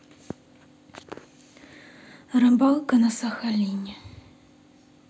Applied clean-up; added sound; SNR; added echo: none; none; none; none.